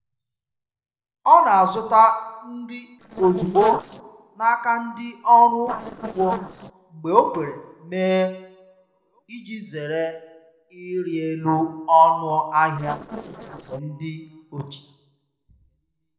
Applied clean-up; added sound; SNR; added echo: neural separator model SepFormer DNS4.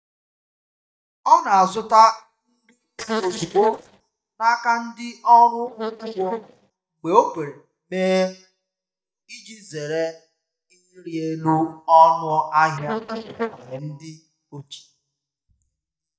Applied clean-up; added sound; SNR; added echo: neural mask model DeepFilterNet 3.